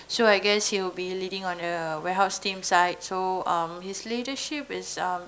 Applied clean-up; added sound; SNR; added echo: none; none; none; none.